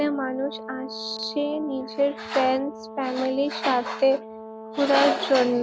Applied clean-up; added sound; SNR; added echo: none; Brass instrument; 14 dB; none.